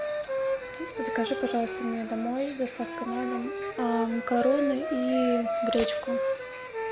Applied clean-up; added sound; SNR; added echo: none; Wind instrument, woodwind instrument; 3 dB; none.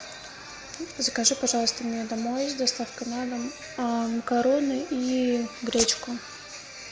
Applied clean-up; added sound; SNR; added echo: none; none; none; none.